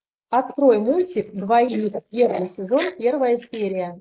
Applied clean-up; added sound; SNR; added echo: neural mask model Resemble Enhance denoiser.